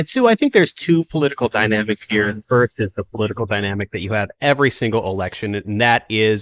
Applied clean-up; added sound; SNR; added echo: neural mask model Resemble Enhance denoiser.